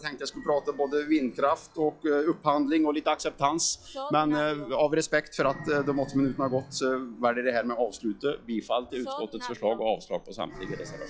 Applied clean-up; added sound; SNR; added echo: classical method log-MMSE.